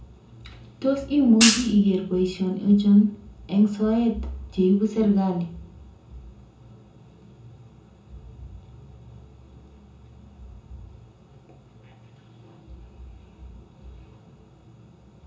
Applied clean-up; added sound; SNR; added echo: none; Hi-hat; -1 dB; reverberation time 0.6 s.